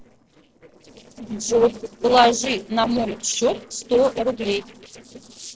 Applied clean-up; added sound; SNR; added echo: neural separator model SepFormer DNS4.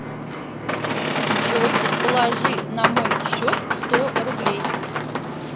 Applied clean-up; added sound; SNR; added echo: none; Boat, Water vehicle; -5 dB; none.